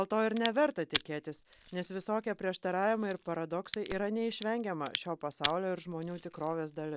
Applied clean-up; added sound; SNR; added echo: none; Crack; 3 dB; none.